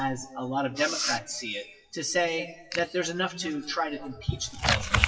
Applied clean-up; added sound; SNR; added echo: classical method WPE with log-MMSE.